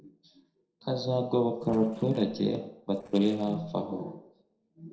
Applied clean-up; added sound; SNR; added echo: neural separator model SepFormer DNS4.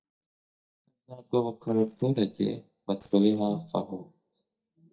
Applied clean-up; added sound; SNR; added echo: neural mask model DeepFilterNet 3.